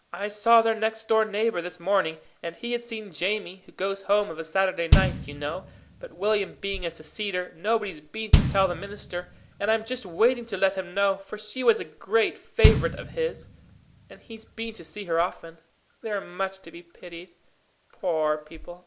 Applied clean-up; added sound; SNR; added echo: none; Bass drum; 0 dB; none.